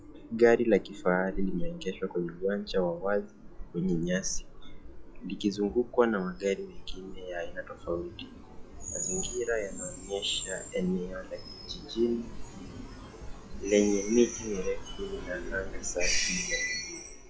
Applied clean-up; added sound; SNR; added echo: classical method log-MMSE.